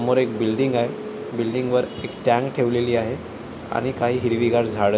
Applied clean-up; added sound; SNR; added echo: none; Telephone; 17 dB; none.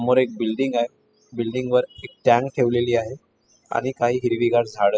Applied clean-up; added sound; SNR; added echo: classical method spectral subtraction.